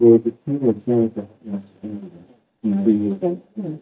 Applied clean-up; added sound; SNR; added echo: neural mask model DeepFilterNet 3.